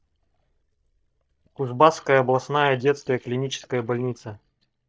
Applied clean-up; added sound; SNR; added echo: neural mask model DeepFilterNet 3.